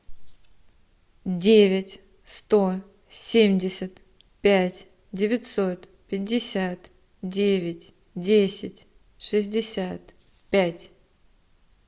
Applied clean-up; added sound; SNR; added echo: none; none; none; none.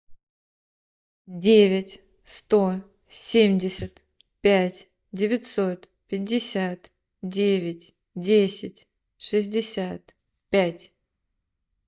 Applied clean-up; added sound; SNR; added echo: neural mask model DeepFilterNet 3.